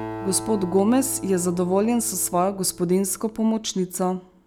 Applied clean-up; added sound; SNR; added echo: none; Acoustic guitar; 15 dB; none.